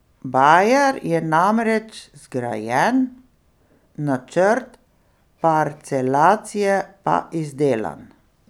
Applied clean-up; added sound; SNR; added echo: none; none; none; none.